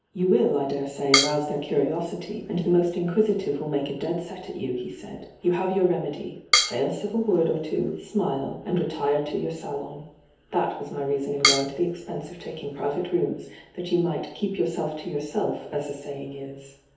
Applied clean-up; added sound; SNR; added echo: none; Drum kit; 2 dB; reverberation time 2.2 s.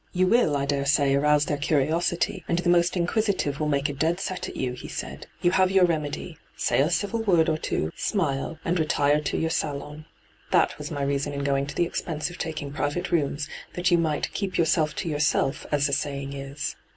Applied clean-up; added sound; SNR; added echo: none; none; none; none.